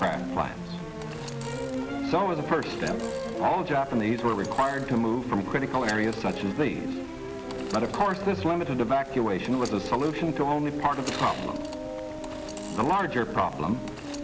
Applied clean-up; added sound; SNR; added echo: none; Sawing / Engine; 18 dB; none.